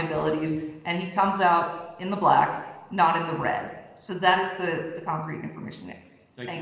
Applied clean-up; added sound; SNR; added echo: none; none; none; reverberation time 1.1 s.